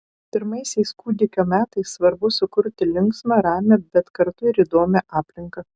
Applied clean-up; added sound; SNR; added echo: none; none; none; none.